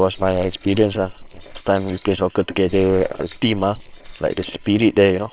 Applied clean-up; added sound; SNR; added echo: neural separator model SepFormer WHAMR!.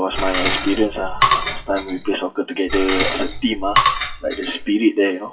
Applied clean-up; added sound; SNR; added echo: classical method WPE with log-MMSE.